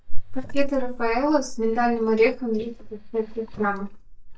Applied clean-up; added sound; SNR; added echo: neural mask model DeepFilterNet 3.